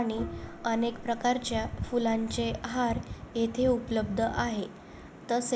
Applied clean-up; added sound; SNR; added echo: none; Gong; 15 dB; none.